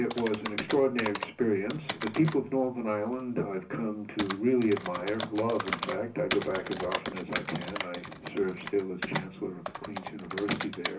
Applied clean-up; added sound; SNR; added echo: none; Computer keyboard; 7 dB; reverberation time 0.4 s.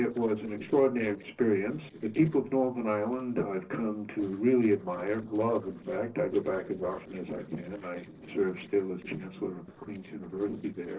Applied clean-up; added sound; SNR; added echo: neural separator model SepFormer DNS4.